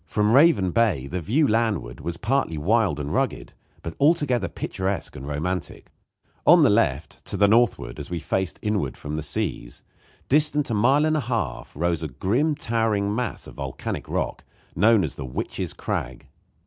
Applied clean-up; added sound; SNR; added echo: none; none; none; none.